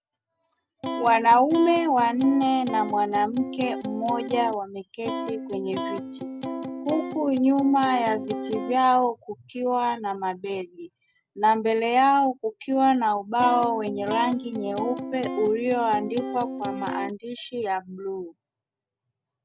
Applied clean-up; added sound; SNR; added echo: none; Electric guitar; 7 dB; none.